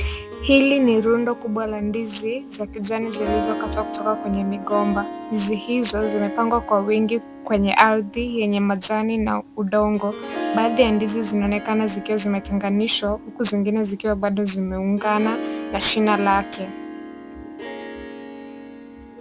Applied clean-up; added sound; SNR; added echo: none; Harp; 10 dB; none.